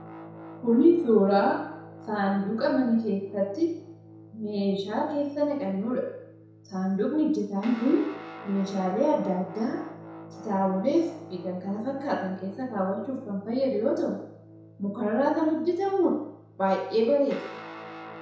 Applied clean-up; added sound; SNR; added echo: none; Guitar; 18 dB; reverberation time 0.7 s.